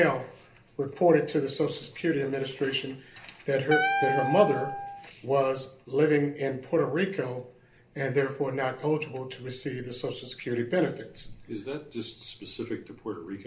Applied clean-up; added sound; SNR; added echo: none; Wind instrument, woodwind instrument; 1 dB; reverberation time 0.3 s.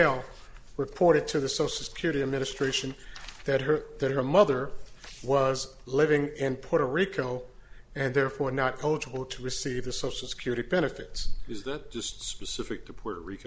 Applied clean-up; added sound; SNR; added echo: none; none; none; none.